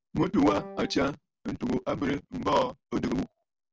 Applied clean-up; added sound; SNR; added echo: none; Wind instrument, woodwind instrument; 14 dB; none.